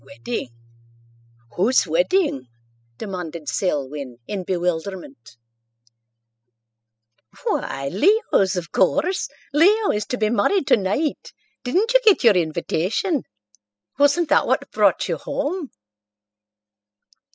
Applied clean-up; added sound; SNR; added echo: classical method spectral subtraction.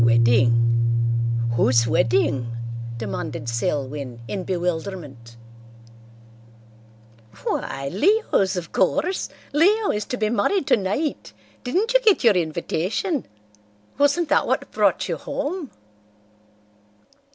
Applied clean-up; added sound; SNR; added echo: none; Piano; 4 dB; none.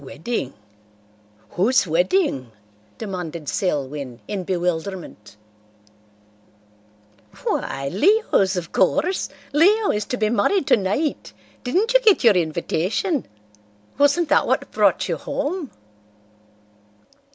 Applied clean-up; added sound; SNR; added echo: none; none; none; none.